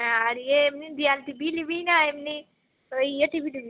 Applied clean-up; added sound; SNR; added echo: none; none; none; none.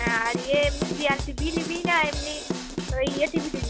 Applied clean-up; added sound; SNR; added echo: none; Drum / Drum kit; 3 dB; none.